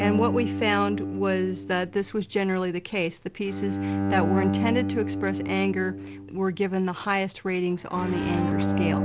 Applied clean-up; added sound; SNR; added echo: none; Bowed string instrument; 2 dB; none.